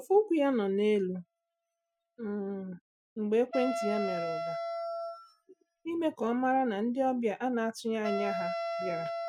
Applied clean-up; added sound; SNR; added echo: classical method Wiener filter.